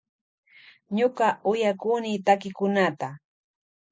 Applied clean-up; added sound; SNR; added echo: none; none; none; none.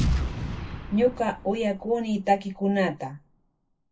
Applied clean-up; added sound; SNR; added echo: none; Boom; 5 dB; reverberation time 0.1 s.